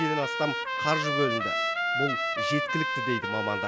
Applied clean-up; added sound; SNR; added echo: none; Trumpet; -2 dB; none.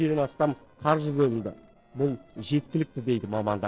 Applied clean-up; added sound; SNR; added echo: neural separator model SepFormer DNS4.